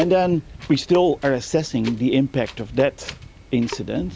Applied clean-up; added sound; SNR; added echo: none; Wind + Drip / Sink (filling or washing) / Water tap, faucet; 16 dB; none.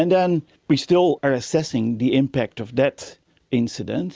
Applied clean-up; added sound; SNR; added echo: none; none; none; none.